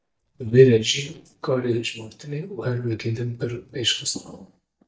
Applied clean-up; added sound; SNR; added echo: neural mask model DeepFilterNet 3.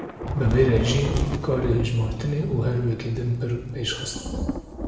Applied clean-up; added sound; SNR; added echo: none; Thunder / Rain; 6 dB; reverberation time 1.1 s.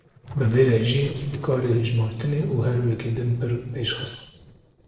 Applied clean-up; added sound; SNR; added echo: neural separator model SepFormer DNS4.